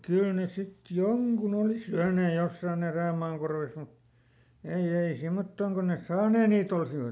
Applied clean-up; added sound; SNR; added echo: none; none; none; none.